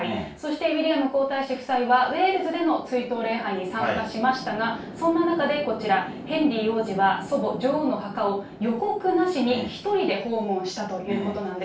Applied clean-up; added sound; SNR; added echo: none; Chatter / Traffic noise, roadway noise / Train; 16 dB; reverberation time 0.3 s.